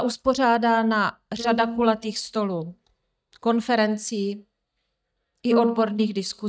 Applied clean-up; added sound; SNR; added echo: neural mask model DeepFilterNet 3.